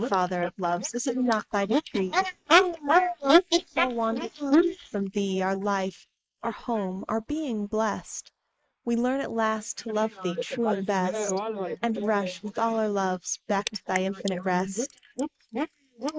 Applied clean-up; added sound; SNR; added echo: neural mask model Resemble Enhance denoiser.